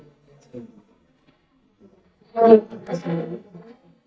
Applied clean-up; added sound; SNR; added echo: neural mask model DeepFilterNet 3.